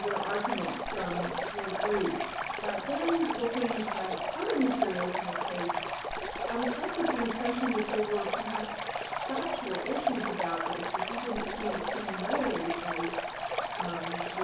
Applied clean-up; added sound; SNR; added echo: none; Stream; -1 dB; reverberation time 0.7 s.